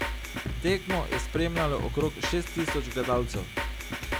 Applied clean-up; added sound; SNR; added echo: none; Drum kit; 1 dB; none.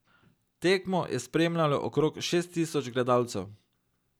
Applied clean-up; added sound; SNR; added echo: none; none; none; none.